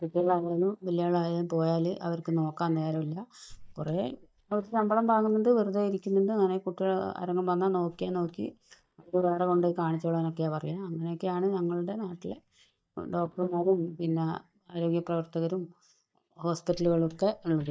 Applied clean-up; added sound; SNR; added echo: neural mask model DeepFilterNet 3.